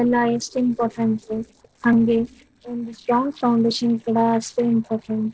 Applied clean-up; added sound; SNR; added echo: neural separator model SepFormer DNS4.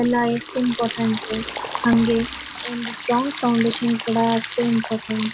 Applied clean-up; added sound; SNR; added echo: none; Liquid; 7 dB; none.